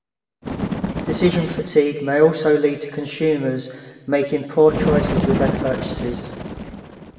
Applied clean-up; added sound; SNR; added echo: none; Bird; 6 dB; reverberation time 1.4 s.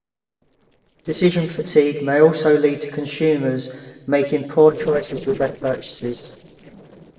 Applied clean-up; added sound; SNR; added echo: neural separator model SepFormer DNS4.